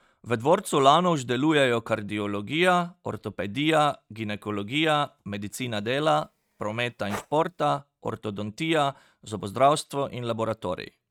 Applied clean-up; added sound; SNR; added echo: neural mask model RNNoise.